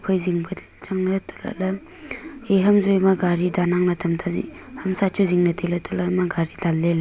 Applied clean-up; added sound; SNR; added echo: none; none; none; none.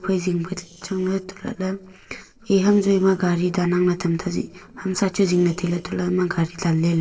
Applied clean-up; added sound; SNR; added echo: neural separator model SepFormer DNS4.